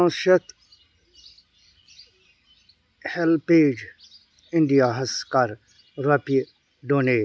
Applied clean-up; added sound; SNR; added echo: none; none; none; none.